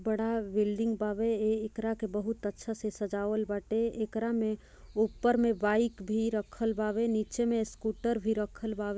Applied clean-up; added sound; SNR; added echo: none; none; none; none.